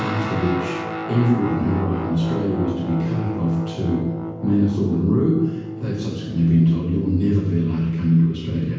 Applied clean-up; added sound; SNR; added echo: none; Guitar; 10 dB; reverberation time 1.2 s.